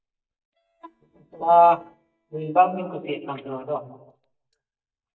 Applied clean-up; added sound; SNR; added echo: neural mask model DeepFilterNet 3.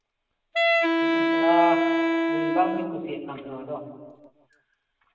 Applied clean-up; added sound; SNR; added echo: none; Wind instrument, woodwind instrument; -4 dB; reverberation time 1.3 s.